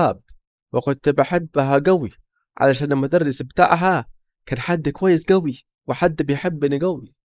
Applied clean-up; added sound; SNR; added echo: neural mask model Resemble Enhance denoiser.